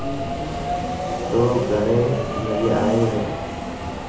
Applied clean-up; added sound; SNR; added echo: none; Subway, metro, underground; 1 dB; reverberation time 0.6 s.